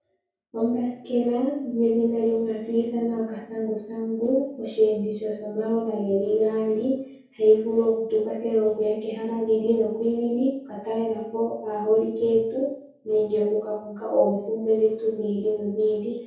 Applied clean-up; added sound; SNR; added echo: none; none; none; reverberation time 0.6 s.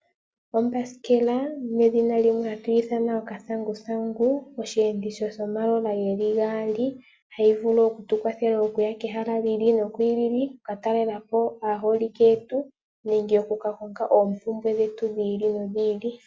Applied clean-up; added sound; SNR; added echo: none; none; none; none.